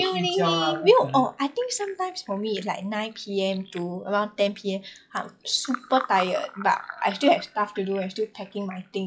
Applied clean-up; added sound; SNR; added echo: classical method WPE with log-MMSE.